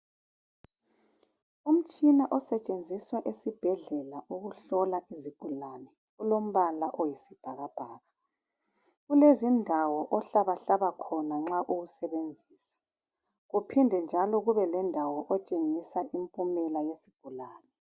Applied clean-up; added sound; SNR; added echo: none; none; none; none.